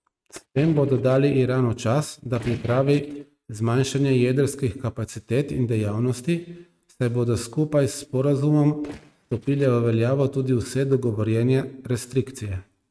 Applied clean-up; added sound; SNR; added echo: neural mask model RNNoise.